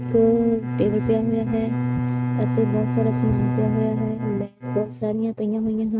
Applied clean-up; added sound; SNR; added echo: neural mask model RNNoise.